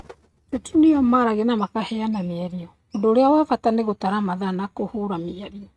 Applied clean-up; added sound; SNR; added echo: neural mask model RNNoise.